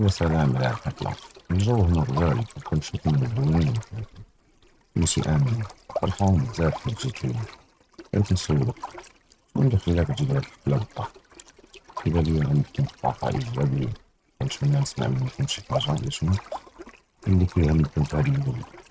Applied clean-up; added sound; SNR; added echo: neural mask model RNNoise.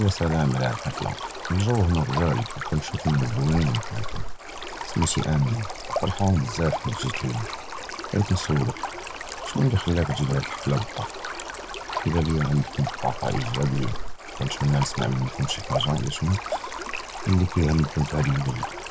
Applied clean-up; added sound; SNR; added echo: none; Stream; 7 dB; none.